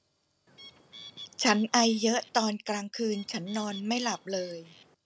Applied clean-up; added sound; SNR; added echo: none; Bird; 20 dB; none.